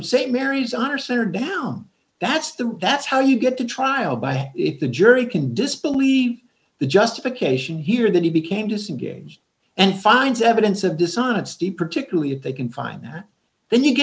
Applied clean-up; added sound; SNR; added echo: none; none; none; none.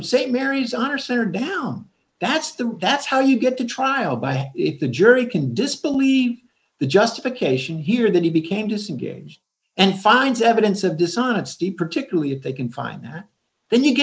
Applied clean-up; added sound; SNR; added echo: neural mask model Resemble Enhance denoiser.